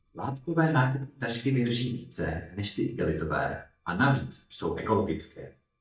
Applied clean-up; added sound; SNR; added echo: neural mask model DeepFilterNet 3.